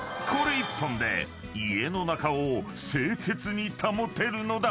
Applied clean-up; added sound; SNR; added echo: none; none; none; none.